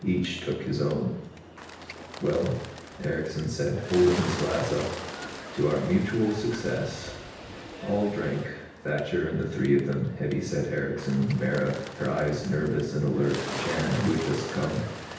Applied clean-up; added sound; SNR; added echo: none; Bird; 11 dB; reverberation time 0.9 s.